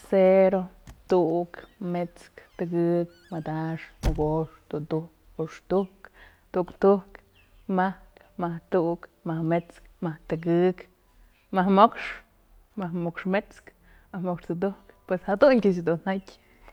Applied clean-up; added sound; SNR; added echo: none; Squeak / Slam / Wood; 12 dB; none.